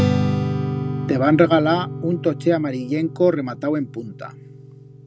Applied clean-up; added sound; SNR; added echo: none; Strum; 4 dB; none.